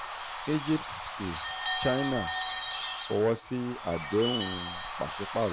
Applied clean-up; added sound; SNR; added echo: none; Bird / Bell; 0 dB; none.